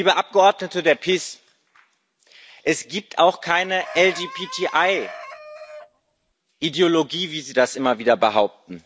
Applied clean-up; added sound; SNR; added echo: none; Chicken, rooster; 15 dB; none.